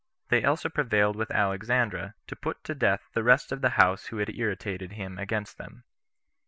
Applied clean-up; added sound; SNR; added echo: none; none; none; none.